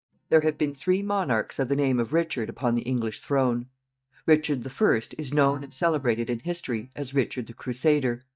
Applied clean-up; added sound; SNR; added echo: neural mask model DeepFilterNet 3.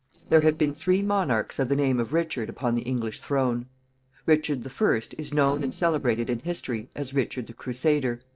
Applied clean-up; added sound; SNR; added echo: neural separator model SepFormer DNS4.